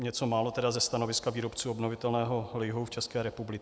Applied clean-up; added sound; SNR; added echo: none; none; none; none.